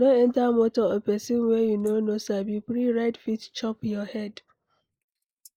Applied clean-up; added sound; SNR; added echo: neural mask model Resemble Enhance denoiser.